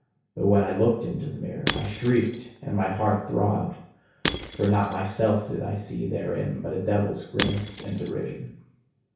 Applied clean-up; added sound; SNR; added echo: none; Shatter / Crushing; 9 dB; reverberation time 0.6 s.